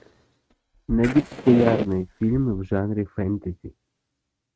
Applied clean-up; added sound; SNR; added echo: neural mask model RNNoise.